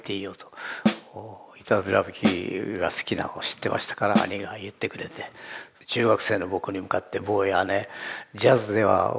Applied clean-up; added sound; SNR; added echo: none; Snare drum; -1 dB; none.